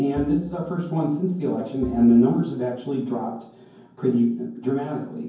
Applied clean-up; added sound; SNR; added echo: none; Bowed string instrument; 18 dB; reverberation time 0.9 s.